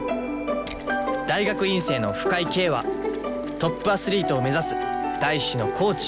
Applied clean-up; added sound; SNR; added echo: none; Mechanisms; 17 dB; none.